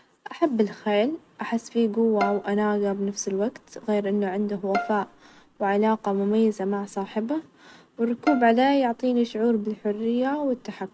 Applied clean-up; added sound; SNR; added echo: none; Bowed string instrument; 13 dB; none.